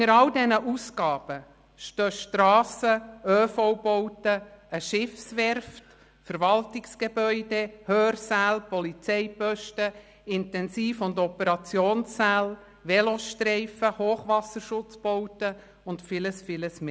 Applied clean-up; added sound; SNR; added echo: none; none; none; none.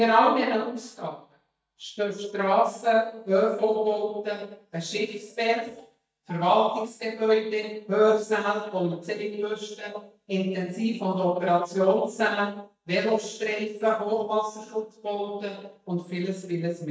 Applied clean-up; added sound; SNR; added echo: neural mask model DeepFilterNet 3.